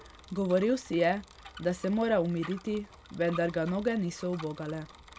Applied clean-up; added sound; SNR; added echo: none; Bicycle; 19 dB; none.